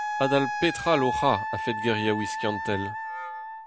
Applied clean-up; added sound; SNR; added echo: none; Wind instrument, woodwind instrument; 4 dB; none.